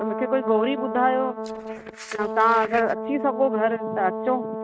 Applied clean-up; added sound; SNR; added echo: neural mask model RNNoise.